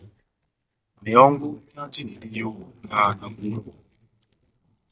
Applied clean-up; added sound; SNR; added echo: neural mask model DeepFilterNet 3.